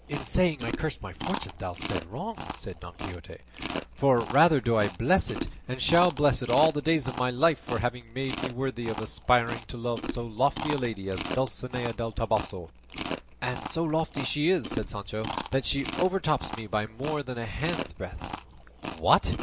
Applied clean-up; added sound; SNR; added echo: none; Chewing, mastication; 10 dB; none.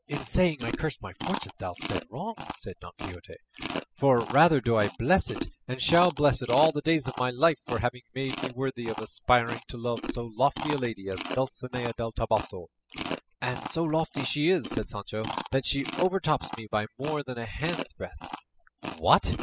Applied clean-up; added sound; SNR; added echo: classical method spectral subtraction.